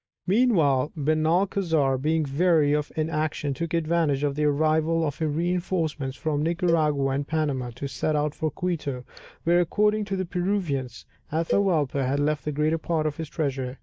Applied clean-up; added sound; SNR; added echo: neural mask model DeepFilterNet 3.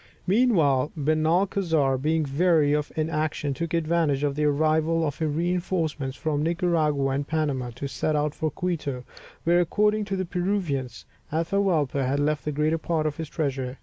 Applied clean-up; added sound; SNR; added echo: none; none; none; none.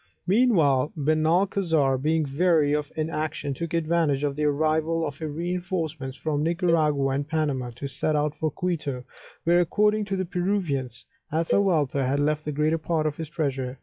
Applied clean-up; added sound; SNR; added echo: classical method log-MMSE.